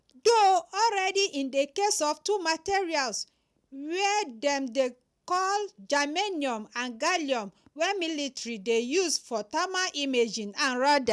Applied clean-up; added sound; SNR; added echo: none; none; none; none.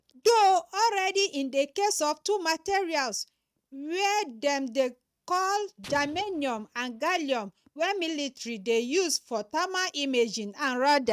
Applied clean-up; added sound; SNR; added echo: neural mask model RNNoise.